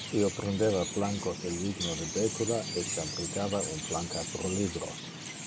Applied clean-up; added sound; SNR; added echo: none; Chirp, tweet; 5 dB; none.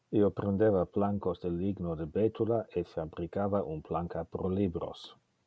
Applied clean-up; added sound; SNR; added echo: none; none; none; none.